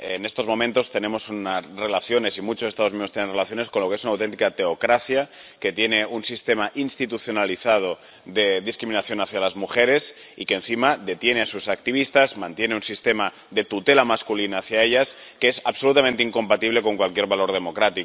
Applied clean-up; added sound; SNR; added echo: none; none; none; none.